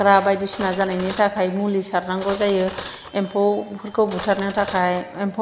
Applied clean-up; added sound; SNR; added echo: none; Cutlery, silverware; 13 dB; none.